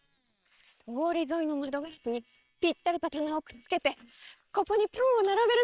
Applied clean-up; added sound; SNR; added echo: neural separator model SepFormer WHAM!.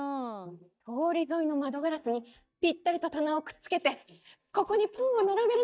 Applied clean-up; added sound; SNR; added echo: neural mask model DeepFilterNet 3.